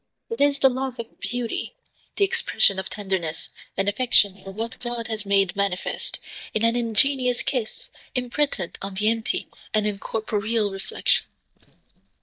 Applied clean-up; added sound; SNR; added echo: neural mask model DeepFilterNet 3.